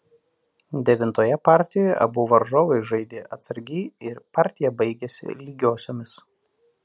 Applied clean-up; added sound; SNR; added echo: none; none; none; none.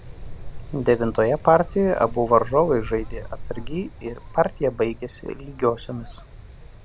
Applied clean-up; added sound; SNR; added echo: none; Wind; 12 dB; none.